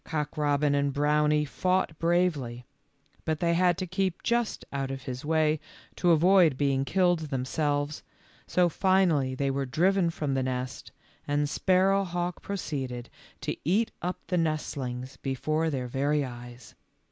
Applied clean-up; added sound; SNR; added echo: none; none; none; none.